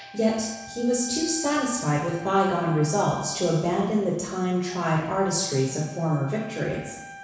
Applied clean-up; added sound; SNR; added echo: none; Wind instrument, woodwind instrument; 19 dB; reverberation time 1.1 s.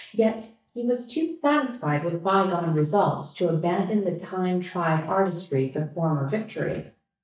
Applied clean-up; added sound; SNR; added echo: neural mask model DeepFilterNet 3.